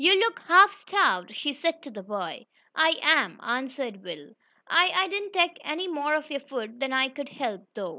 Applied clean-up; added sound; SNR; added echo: none; none; none; none.